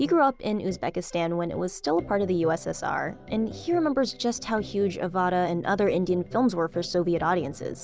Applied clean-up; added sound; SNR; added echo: none; none; none; none.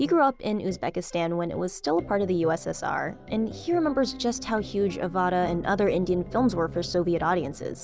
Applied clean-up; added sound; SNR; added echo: none; Piano; 15 dB; none.